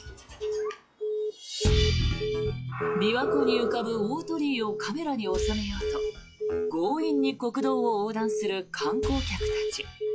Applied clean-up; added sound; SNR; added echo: classical method log-MMSE.